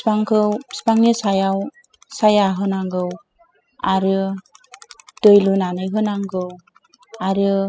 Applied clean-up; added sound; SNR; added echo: classical method spectral subtraction.